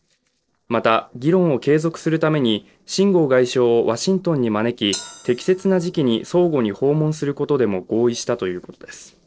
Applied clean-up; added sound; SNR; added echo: neural separator model SepFormer DNS4.